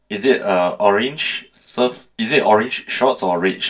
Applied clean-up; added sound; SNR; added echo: neural separator model SepFormer DNS4.